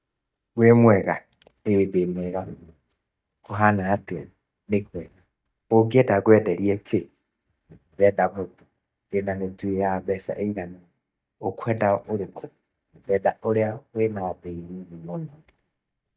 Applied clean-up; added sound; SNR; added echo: neural mask model DeepFilterNet 3.